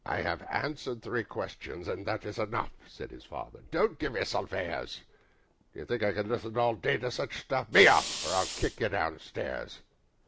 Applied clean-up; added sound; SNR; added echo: none; Fire; 6 dB; none.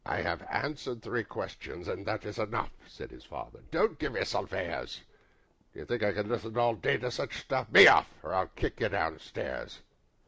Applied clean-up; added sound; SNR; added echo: none; none; none; none.